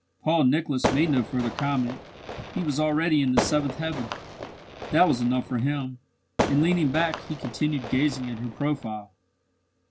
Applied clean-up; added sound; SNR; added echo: none; Fireworks; 7 dB; none.